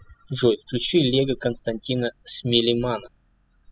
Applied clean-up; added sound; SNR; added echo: classical method spectral subtraction.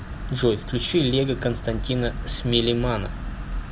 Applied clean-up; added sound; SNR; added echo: none; none; none; none.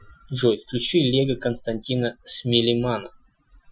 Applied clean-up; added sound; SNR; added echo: classical method Wiener filter.